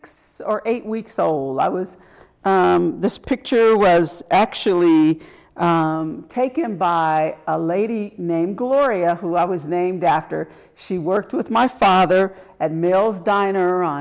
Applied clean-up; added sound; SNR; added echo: none; none; none; none.